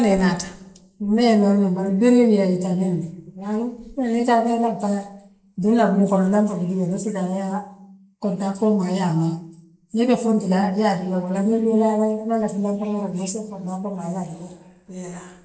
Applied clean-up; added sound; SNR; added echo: neural mask model Resemble Enhance denoiser.